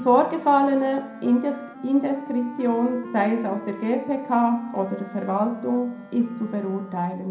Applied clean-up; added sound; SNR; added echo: none; Wind instrument, woodwind instrument; 17 dB; reverberation time 0.4 s.